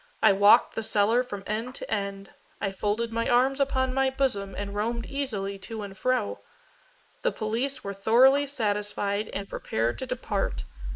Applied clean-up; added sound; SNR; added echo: neural mask model Resemble Enhance denoiser.